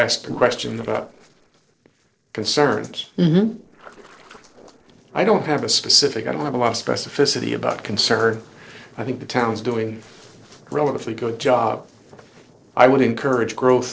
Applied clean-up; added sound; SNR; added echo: neural separator model SepFormer DNS4.